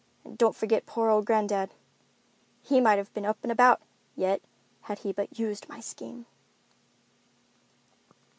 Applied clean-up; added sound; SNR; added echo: none; none; none; none.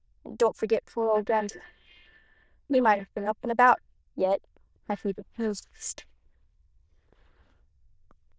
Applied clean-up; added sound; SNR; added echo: neural diffusion model UNIVERSE++.